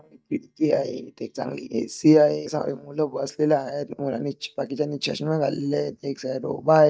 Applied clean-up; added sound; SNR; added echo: neural mask model DeepFilterNet 3.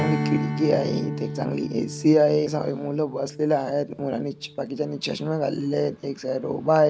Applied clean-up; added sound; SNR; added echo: none; Strum; 9 dB; none.